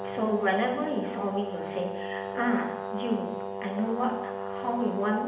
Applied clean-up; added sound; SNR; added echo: none; Brass instrument; 5 dB; reverberation time 0.8 s.